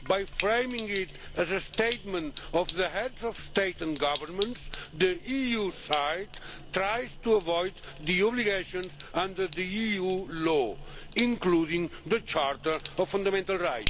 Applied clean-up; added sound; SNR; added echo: none; Sink (filling or washing); 8 dB; none.